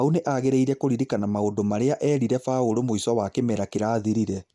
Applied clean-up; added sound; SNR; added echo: none; none; none; none.